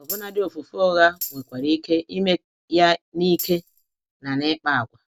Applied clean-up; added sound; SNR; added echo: none; Tambourine; 14 dB; none.